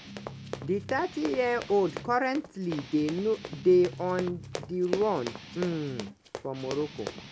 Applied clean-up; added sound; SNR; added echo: none; Run + Guitar; 11 dB; none.